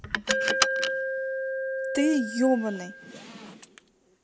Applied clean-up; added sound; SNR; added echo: none; Alarm + Car; 0 dB; none.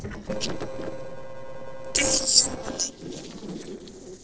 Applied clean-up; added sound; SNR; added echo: neural separator model SepFormer DNS4.